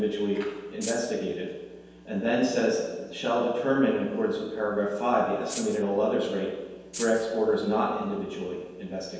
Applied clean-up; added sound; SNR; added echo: none; Rattle (instrument); 10 dB; reverberation time 1.2 s.